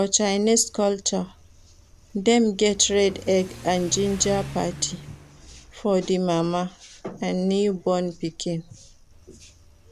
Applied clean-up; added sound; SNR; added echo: none; Accelerating, revving, vroom / Car; 18 dB; none.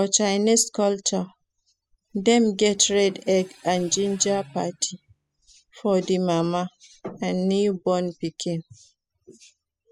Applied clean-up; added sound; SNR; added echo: classical method spectral subtraction.